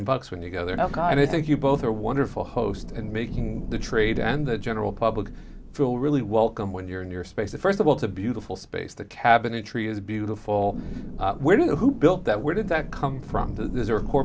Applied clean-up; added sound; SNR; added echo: none; Thunder / Rain; 10 dB; none.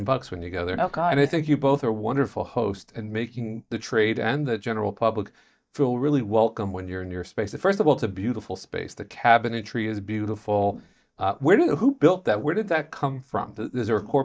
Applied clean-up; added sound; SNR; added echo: neural mask model DeepFilterNet 3.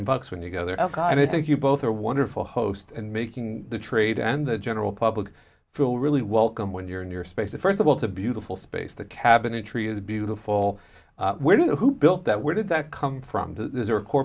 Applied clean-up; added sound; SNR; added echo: none; none; none; none.